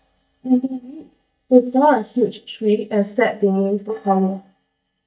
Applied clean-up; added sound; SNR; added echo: neural mask model DeepFilterNet 3.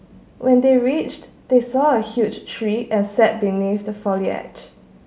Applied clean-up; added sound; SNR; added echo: none; none; none; none.